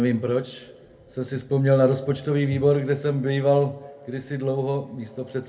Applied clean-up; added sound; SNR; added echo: none; none; none; reverberation time 0.3 s.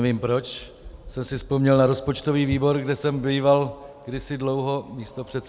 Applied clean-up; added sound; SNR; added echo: none; none; none; none.